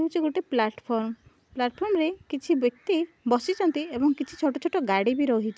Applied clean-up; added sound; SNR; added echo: none; none; none; none.